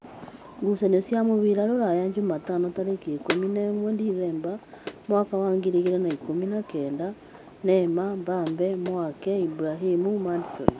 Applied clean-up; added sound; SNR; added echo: none; none; none; none.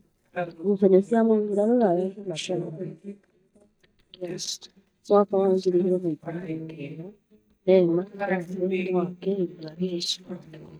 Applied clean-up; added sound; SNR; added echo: neural mask model DeepFilterNet 3.